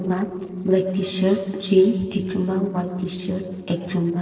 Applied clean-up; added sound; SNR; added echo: neural separator model SepFormer DNS4.